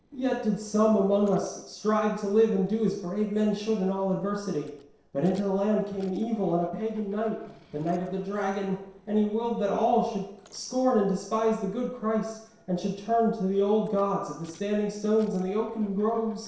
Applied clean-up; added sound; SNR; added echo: neural separator model SepFormer DNS4.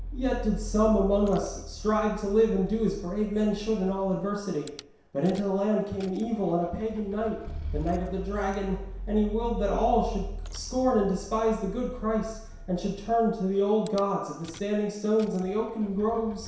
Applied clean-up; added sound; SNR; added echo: none; Rattle / Engine starting / Car; 11 dB; reverberation time 0.7 s.